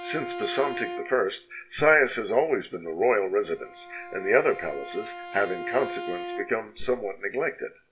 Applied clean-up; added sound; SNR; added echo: none; Bowed string instrument; 12 dB; reverberation time 0.3 s.